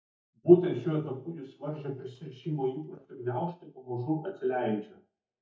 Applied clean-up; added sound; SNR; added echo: neural mask model DeepFilterNet 3.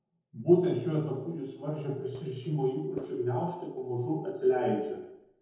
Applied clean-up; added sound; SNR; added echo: neural separator model SepFormer DNS4.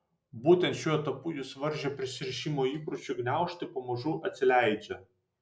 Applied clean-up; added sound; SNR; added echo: none; none; none; none.